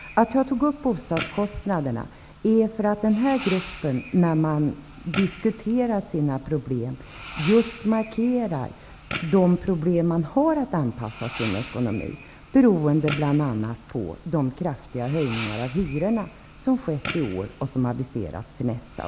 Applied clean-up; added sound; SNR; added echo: none; Fireworks; 15 dB; none.